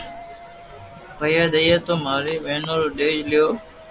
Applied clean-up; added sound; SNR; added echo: none; Coin (dropping); 20 dB; none.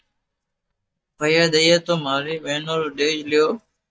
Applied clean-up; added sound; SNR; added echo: neural mask model DeepFilterNet 3.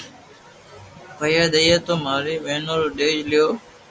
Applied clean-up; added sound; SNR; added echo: none; none; none; none.